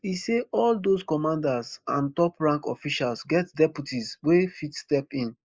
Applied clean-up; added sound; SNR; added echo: neural mask model Resemble Enhance denoiser.